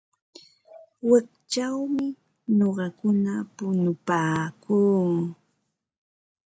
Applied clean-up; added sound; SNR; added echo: none; none; none; none.